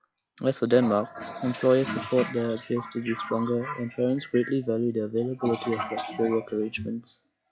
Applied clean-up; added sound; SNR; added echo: classical method log-MMSE.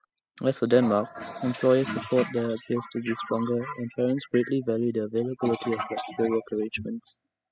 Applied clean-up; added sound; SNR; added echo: classical method spectral subtraction.